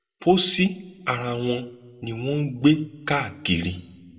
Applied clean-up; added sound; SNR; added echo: none; none; none; reverberation time 0.5 s.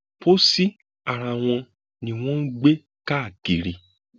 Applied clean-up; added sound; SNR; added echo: none; none; none; none.